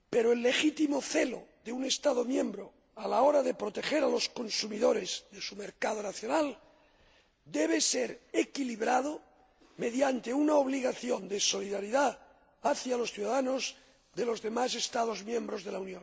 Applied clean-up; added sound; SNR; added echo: none; none; none; none.